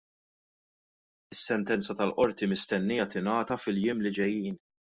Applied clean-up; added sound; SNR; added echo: none; none; none; none.